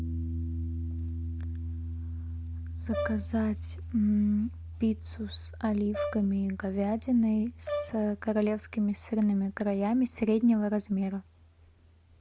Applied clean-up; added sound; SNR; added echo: none; Brass instrument + Piano; 8 dB; none.